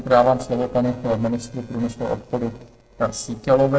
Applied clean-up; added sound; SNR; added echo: neural separator model SepFormer DNS4.